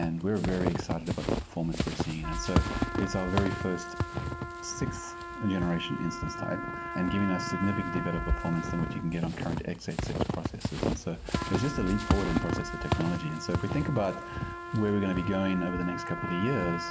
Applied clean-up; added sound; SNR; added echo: none; Trumpet + Squeak / Walk, footsteps; 1 dB; none.